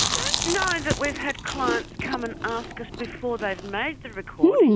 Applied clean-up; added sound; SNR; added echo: none; Chewing, mastication; -4 dB; none.